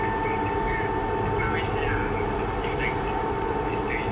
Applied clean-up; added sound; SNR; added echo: none; Wind instrument, woodwind instrument; 8 dB; reverberation time 0.6 s.